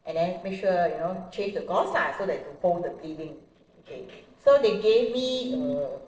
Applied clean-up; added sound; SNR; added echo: neural separator model SepFormer DNS4.